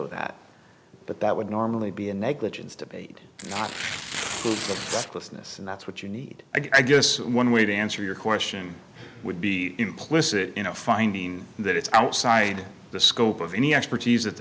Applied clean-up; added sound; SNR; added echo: none; Tearing; 7 dB; none.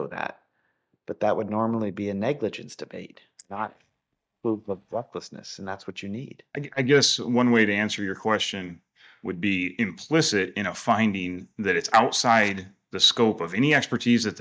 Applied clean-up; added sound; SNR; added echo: neural mask model DeepFilterNet 3.